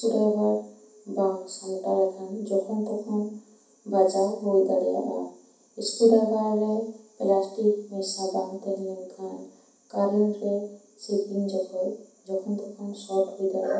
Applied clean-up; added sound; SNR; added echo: none; none; none; reverberation time 0.6 s.